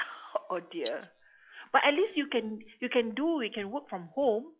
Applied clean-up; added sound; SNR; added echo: classical method log-MMSE.